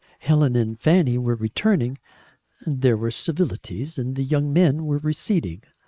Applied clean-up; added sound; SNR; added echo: neural mask model Resemble Enhance denoiser.